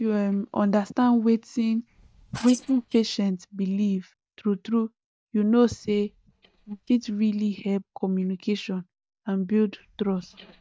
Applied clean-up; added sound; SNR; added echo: neural mask model DeepFilterNet 3.